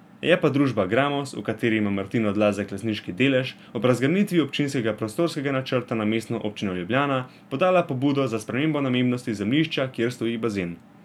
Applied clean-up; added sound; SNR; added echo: none; none; none; none.